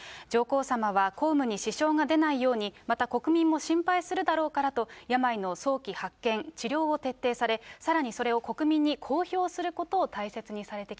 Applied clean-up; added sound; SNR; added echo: none; none; none; none.